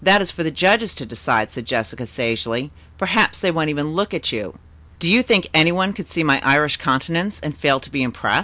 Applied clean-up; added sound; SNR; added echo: none; none; none; none.